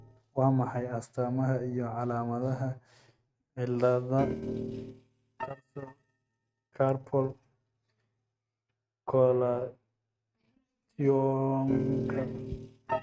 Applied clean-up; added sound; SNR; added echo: neural mask model RNNoise.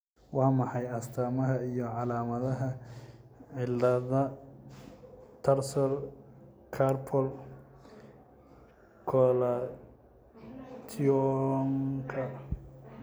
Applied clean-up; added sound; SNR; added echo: none; none; none; none.